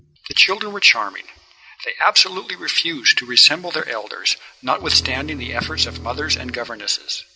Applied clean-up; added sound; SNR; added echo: none; Bowed string instrument; 14 dB; none.